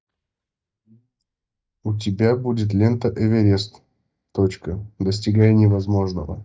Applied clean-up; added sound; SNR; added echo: neural mask model DeepFilterNet 3.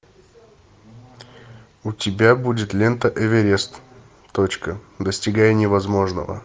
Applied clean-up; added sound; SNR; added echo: none; none; none; none.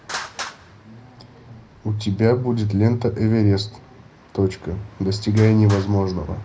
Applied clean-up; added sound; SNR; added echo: none; Traffic noise, roadway noise; 18 dB; reverberation time 0.3 s.